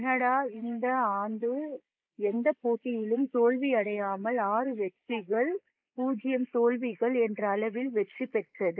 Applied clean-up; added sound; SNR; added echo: neural mask model Resemble Enhance denoiser.